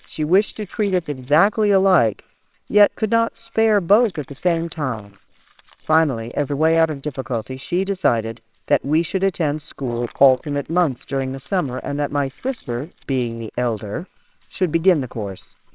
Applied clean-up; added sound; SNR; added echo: neural separator model SepFormer WHAMR!.